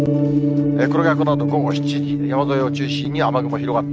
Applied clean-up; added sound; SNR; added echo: neural mask model RNNoise.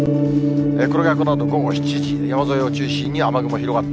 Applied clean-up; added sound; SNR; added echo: none; Gong; -4 dB; none.